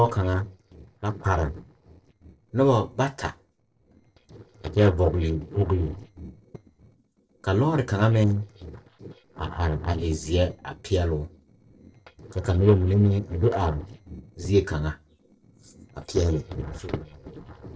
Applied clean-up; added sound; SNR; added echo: neural separator model SepFormer DNS4.